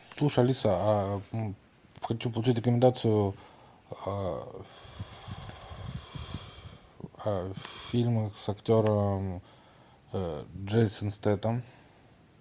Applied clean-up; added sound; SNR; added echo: none; none; none; none.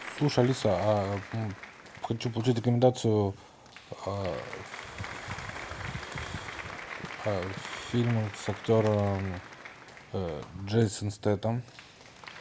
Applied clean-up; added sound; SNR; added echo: none; Applause; 14 dB; none.